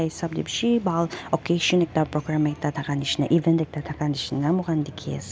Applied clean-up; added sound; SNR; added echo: none; none; none; none.